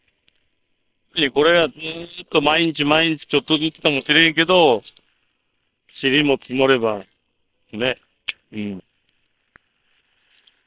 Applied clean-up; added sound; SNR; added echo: neural separator model SepFormer WHAM!.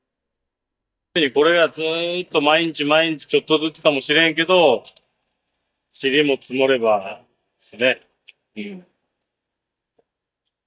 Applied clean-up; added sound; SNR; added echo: neural mask model DeepFilterNet 3.